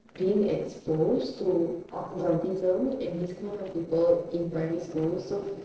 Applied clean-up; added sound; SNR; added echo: neural separator model SepFormer DNS4.